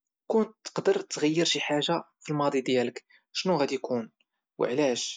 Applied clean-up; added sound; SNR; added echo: none; none; none; none.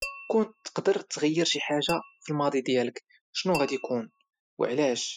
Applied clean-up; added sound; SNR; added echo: classical method spectral subtraction.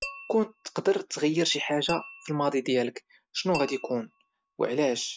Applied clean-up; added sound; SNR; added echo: none; Tap / Glass; 16 dB; none.